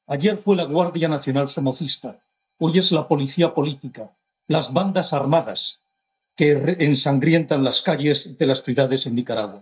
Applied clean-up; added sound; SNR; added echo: neural mask model DeepFilterNet 3.